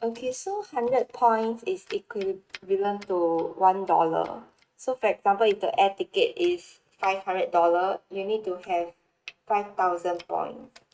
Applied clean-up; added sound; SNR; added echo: neural mask model RNNoise.